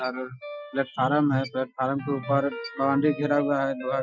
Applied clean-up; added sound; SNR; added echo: classical method Wiener filter.